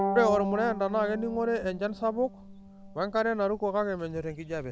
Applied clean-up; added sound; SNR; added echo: none; Bowed string instrument; 8 dB; none.